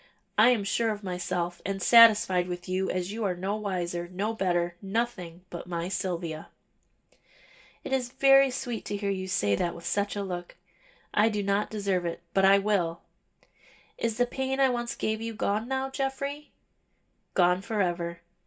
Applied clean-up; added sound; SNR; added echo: none; none; none; reverberation time 0.2 s.